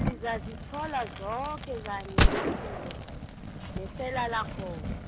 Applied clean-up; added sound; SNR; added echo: none; Fire + Gunshot, gunfire; -5 dB; none.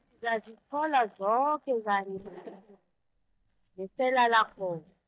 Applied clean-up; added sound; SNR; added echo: neural mask model DeepFilterNet 3.